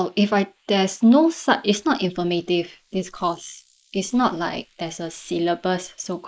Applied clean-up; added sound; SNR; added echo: neural mask model Resemble Enhance denoiser.